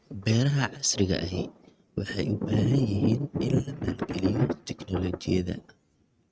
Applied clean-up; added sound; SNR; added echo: neural mask model RNNoise.